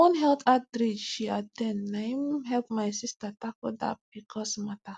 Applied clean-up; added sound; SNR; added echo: none; none; none; none.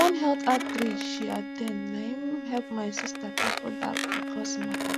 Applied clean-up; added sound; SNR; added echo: none; Bowed string instrument + Squeak; 2 dB; none.